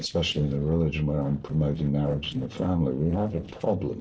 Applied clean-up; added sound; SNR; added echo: neural separator model SepFormer DNS4.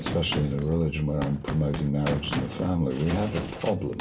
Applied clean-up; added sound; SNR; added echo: none; Gunshot, gunfire; 8 dB; reverberation time 0.2 s.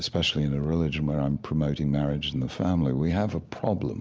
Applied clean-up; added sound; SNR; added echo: none; none; none; none.